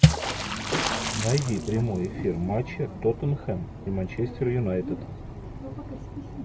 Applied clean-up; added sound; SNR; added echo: none; Water / Splash, splatter; 2 dB; none.